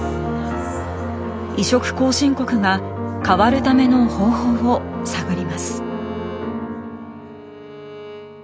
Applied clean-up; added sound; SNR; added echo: none; Bowed string instrument; 18 dB; none.